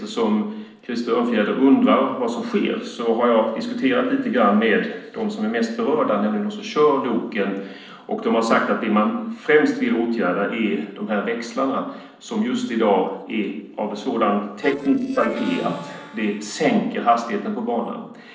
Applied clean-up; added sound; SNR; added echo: neural separator model SepFormer DNS4.